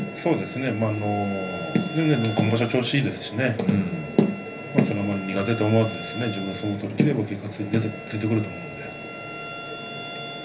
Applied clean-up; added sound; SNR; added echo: none; Bowed string instrument; 14 dB; reverberation time 0.3 s.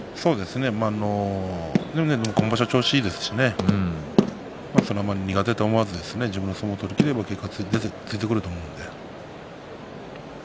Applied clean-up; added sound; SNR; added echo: none; none; none; none.